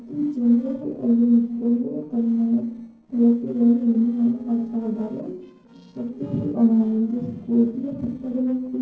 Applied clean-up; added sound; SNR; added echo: neural separator model SepFormer DNS4.